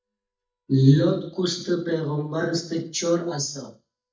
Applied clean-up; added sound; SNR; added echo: neural mask model DeepFilterNet 3.